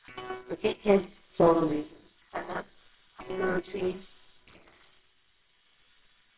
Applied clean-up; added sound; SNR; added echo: neural separator model SepFormer WHAMR!.